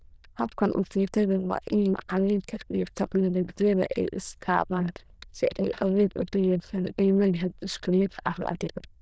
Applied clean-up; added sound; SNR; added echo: neural diffusion model UNIVERSE++.